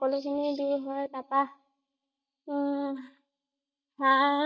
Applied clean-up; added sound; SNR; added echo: neural mask model DeepFilterNet 3.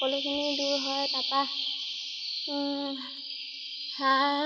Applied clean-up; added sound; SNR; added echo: none; Bird vocalization, bird call, bird song; 3 dB; reverberation time 1.0 s.